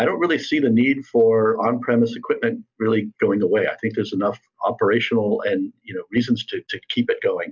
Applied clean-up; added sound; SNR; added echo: none; none; none; none.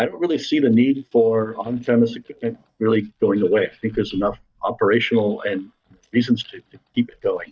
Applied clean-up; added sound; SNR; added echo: neural mask model DeepFilterNet 3.